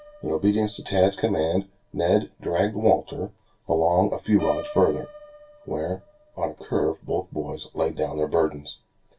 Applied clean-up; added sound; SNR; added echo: none; Piano; 19 dB; reverberation time 0.2 s.